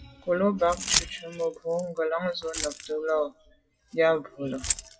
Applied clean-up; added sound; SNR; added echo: classical method WPE with log-MMSE.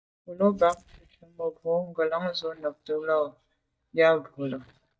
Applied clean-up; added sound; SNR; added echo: neural mask model DeepFilterNet 3.